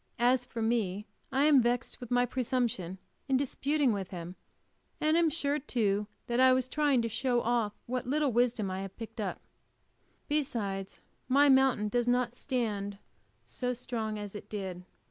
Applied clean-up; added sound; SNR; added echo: none; none; none; none.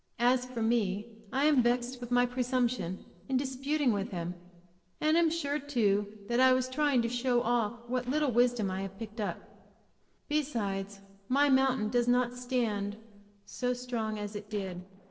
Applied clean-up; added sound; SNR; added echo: neural separator model SepFormer DNS4.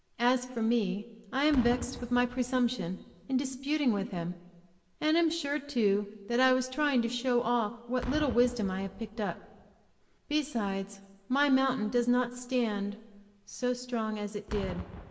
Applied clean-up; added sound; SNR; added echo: none; Boom; 17 dB; reverberation time 0.9 s.